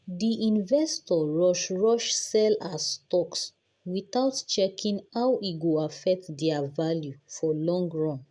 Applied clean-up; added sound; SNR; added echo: none; none; none; none.